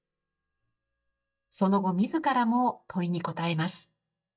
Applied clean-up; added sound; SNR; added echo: neural mask model DeepFilterNet 3.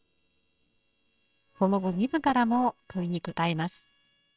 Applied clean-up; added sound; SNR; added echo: neural separator model SepFormer WHAMR!.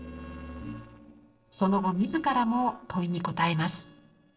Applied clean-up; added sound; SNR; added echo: neural separator model SepFormer DNS4.